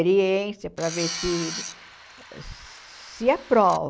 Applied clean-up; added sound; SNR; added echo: none; Tools; 12 dB; none.